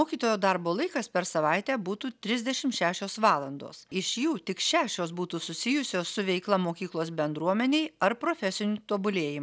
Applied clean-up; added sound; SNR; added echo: none; none; none; none.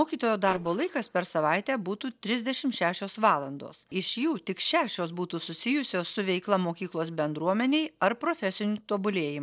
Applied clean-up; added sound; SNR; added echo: neural separator model SepFormer DNS4.